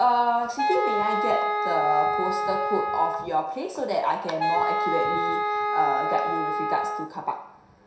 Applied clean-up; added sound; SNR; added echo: none; Wind instrument, woodwind instrument; -1 dB; reverberation time 0.7 s.